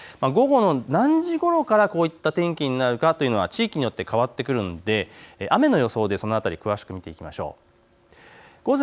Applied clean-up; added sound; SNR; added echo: none; none; none; none.